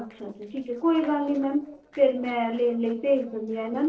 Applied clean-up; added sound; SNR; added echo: neural separator model SepFormer DNS4.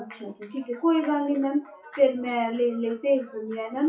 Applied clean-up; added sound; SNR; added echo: classical method WPE with log-MMSE.